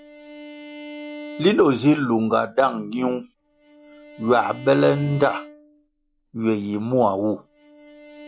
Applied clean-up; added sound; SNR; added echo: none; Bowed string instrument; 18 dB; none.